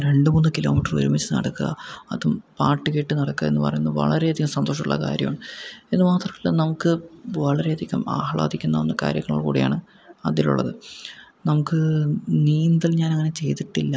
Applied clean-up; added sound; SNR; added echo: none; none; none; none.